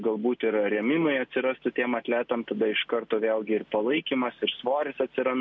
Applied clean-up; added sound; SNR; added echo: none; none; none; none.